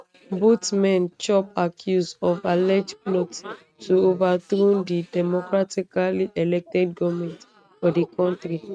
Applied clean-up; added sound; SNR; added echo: neural mask model RNNoise.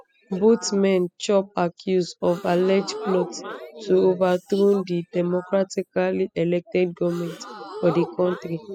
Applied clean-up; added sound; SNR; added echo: classical method spectral subtraction.